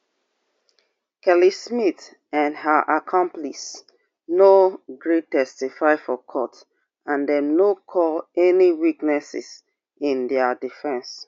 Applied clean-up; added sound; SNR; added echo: none; none; none; none.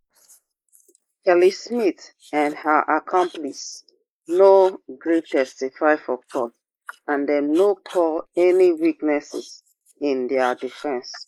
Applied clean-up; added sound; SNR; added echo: neural mask model Resemble Enhance denoiser.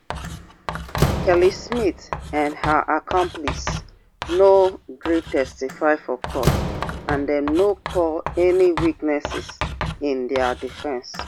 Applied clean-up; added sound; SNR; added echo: none; Writing + Slam; 7 dB; none.